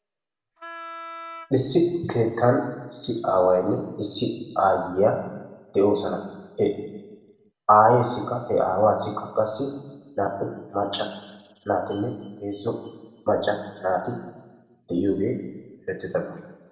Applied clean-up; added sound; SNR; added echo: none; Wind instrument, woodwind instrument; 14 dB; reverberation time 1.0 s.